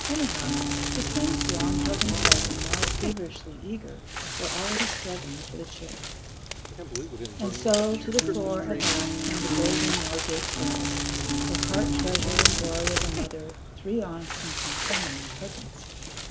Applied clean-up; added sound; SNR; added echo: none; Crackle; -5 dB; none.